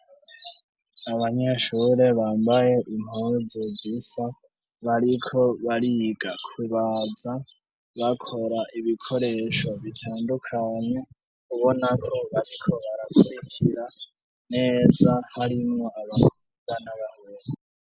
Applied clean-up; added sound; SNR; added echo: none; none; none; none.